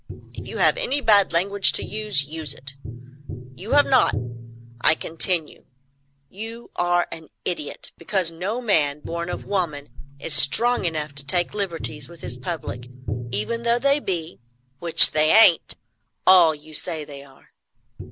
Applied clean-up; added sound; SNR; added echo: none; Tap; 13 dB; none.